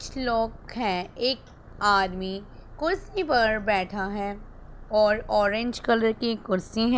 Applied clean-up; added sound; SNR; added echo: none; Purr; 17 dB; none.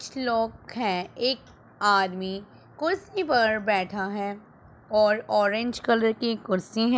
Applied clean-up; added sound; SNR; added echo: none; none; none; none.